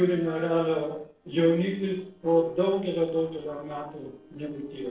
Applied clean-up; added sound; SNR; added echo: neural separator model SepFormer DNS4.